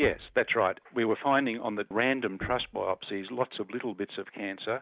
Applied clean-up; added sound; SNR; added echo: none; Knock; 19 dB; none.